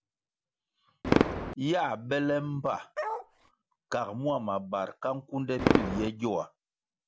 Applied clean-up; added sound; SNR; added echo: none; Fireworks + Bark; 1 dB; none.